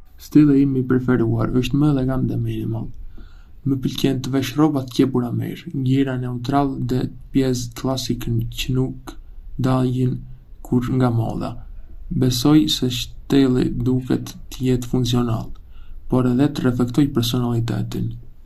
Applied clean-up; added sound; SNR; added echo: none; Bark; 14 dB; none.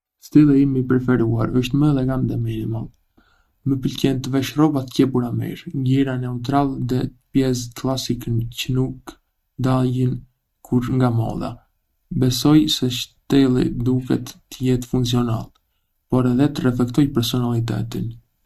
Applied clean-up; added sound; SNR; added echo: neural mask model RNNoise.